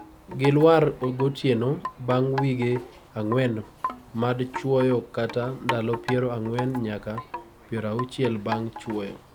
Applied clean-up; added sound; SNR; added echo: none; Wind chime; 12 dB; none.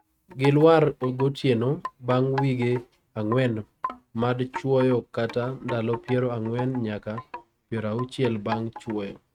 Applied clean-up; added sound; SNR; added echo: neural mask model RNNoise.